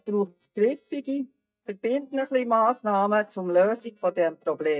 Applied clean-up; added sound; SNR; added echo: neural mask model DeepFilterNet 3.